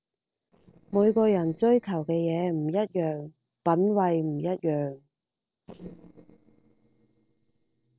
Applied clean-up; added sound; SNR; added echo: neural separator model SepFormer DNS4.